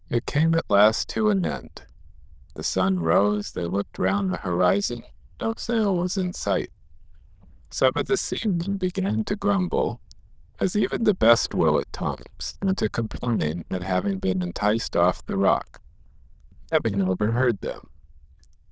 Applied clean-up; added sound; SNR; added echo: neural diffusion model UNIVERSE++.